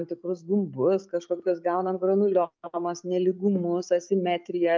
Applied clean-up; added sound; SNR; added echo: none; none; none; none.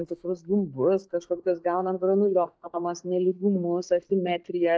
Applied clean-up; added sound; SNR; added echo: neural mask model DeepFilterNet 3.